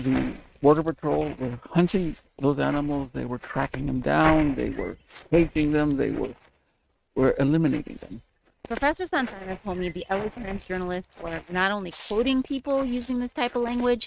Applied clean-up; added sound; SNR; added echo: neural mask model RNNoise.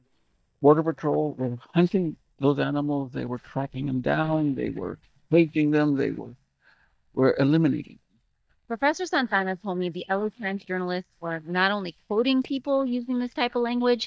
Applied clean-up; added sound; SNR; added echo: neural mask model DeepFilterNet 3.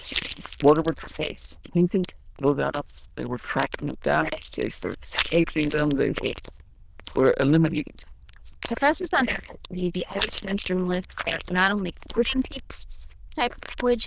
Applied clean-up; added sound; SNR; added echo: neural diffusion model UNIVERSE++.